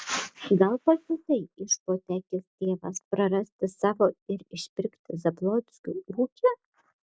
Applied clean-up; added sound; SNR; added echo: none; none; none; none.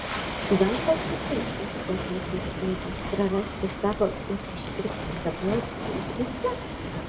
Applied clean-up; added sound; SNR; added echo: none; Waves, surf; 3 dB; reverberation time 0.6 s.